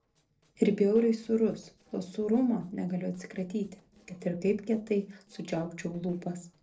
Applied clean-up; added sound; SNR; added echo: neural separator model SepFormer DNS4.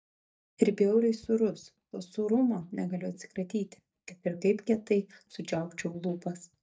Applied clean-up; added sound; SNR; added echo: neural mask model DeepFilterNet 3.